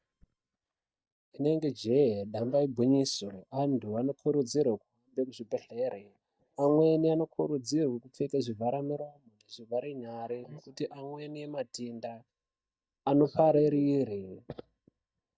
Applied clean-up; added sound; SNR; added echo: neural mask model DeepFilterNet 3.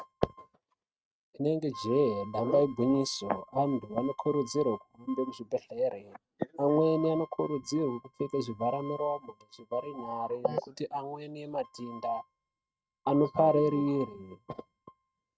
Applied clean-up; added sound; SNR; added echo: neural mask model RNNoise.